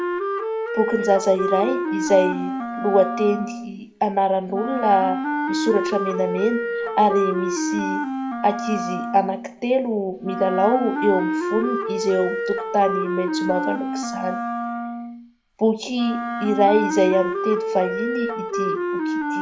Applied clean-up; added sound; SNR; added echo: none; Wind instrument, woodwind instrument; 3 dB; reverberation time 0.7 s.